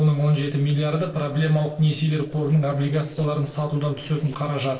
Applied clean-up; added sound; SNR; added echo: neural separator model SepFormer DNS4.